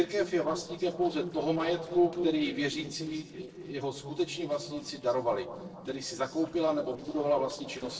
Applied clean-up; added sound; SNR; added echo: neural separator model SepFormer DNS4.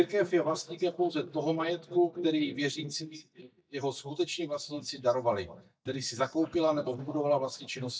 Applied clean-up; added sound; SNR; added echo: neural mask model DeepFilterNet 3.